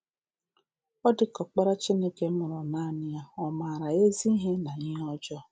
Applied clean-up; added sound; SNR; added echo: none; none; none; none.